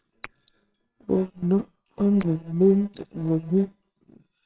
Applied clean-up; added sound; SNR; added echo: neural separator model SepFormer WHAMR!.